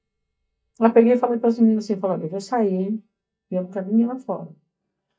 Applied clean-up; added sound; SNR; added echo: neural mask model DeepFilterNet 3.